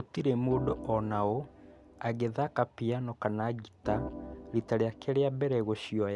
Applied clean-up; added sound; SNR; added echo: none; Organ; 12 dB; none.